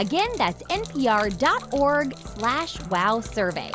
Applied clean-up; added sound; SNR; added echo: none; Gurgling / Liquid; 19 dB; none.